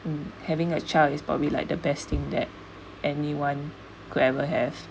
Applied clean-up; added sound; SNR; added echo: none; none; none; none.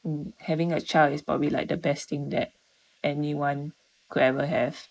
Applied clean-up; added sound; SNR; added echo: neural mask model Resemble Enhance denoiser.